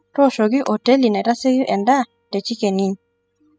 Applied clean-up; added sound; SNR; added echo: classical method spectral subtraction.